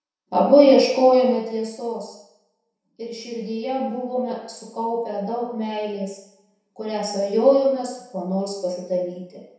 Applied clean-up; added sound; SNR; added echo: none; none; none; reverberation time 0.7 s.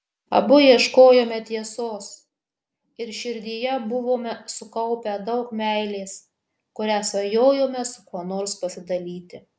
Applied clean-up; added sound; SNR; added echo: none; none; none; none.